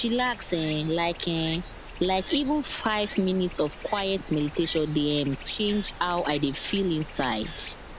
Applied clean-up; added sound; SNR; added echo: none; Stream; 13 dB; none.